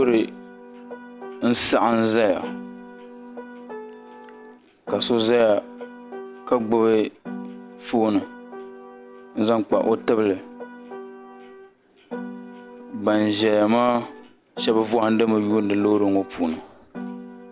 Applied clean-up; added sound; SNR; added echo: none; Piano; 14 dB; none.